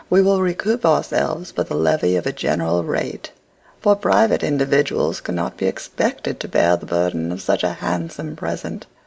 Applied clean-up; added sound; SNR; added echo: none; none; none; none.